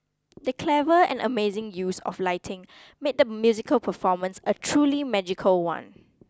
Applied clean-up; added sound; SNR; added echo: none; none; none; none.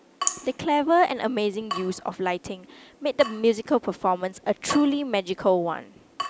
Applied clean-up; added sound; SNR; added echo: none; Drip / Water tap, faucet; 12 dB; none.